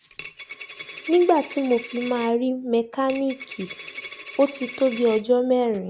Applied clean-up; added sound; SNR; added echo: none; Coin (dropping); 15 dB; none.